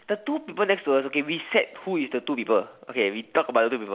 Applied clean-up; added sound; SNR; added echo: none; none; none; none.